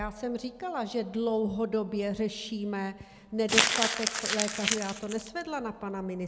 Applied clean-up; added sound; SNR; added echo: none; Crumpling, crinkling; -1 dB; none.